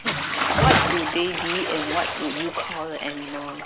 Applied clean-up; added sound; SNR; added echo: none; Bathtub (filling or washing) / Splash, splatter; -2 dB; none.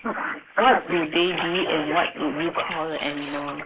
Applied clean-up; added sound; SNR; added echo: neural mask model Resemble Enhance denoiser.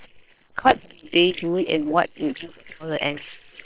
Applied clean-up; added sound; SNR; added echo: neural separator model SepFormer WHAM!.